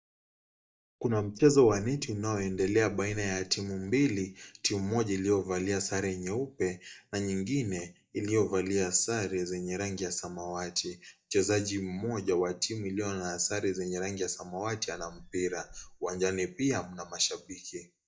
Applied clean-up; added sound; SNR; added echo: neural mask model DeepFilterNet 3.